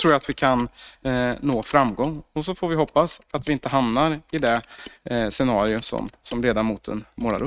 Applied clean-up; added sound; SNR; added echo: neural mask model RNNoise.